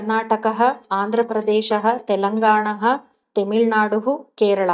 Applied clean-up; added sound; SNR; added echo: neural mask model DeepFilterNet 3.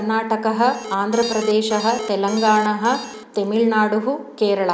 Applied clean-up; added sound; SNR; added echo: none; Alarm; 13 dB; none.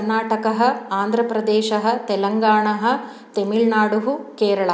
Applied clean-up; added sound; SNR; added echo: none; none; none; none.